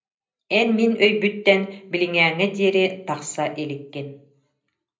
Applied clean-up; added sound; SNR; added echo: none; none; none; reverberation time 0.5 s.